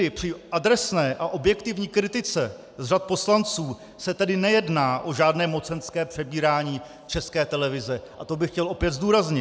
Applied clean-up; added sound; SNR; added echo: none; none; none; none.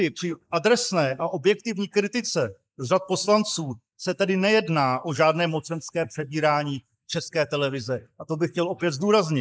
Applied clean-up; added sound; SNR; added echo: neural mask model Resemble Enhance denoiser.